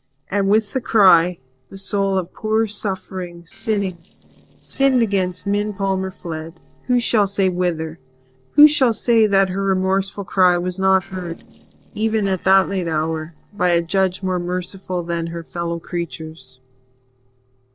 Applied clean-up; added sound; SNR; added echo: neural separator model SepFormer DNS4.